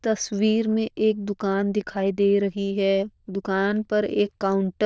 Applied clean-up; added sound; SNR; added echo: neural diffusion model UNIVERSE++.